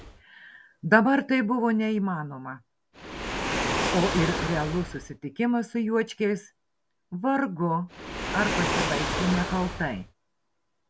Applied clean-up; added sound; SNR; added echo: none; Waves, surf; 6 dB; none.